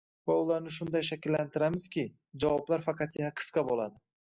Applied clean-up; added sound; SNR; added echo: none; none; none; none.